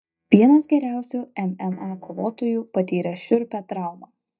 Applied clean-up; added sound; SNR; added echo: neural mask model DeepFilterNet 3.